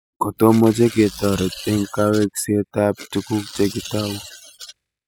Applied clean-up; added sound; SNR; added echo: classical method spectral subtraction.